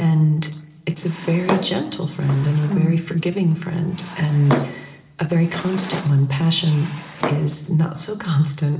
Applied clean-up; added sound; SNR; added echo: none; Drawer open or close; 11 dB; reverberation time 2.1 s.